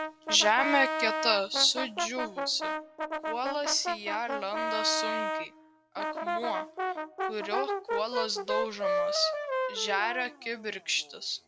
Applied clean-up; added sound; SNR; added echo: none; Brass instrument; 2 dB; none.